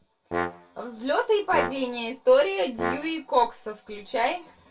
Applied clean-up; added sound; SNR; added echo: none; Brass instrument; 8 dB; reverberation time 0.2 s.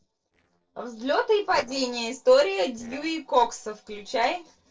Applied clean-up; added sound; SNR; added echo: neural separator model SepFormer DNS4.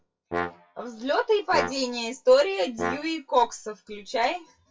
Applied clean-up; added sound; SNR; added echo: classical method WPE with log-MMSE.